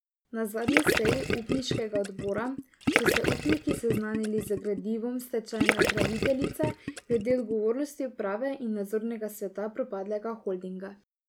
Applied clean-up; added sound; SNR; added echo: none; Gurgling / Liquid; -2 dB; none.